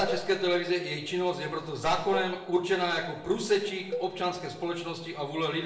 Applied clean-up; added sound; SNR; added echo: none; Cowbell; 13 dB; reverberation time 0.6 s.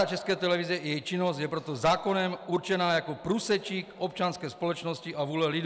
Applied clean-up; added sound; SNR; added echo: none; none; none; none.